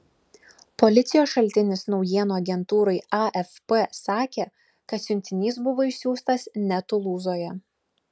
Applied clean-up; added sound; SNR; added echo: none; none; none; none.